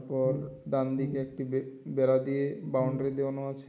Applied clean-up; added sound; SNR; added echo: none; Brass instrument; 9 dB; none.